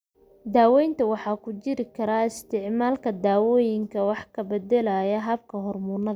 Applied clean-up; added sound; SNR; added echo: none; none; none; none.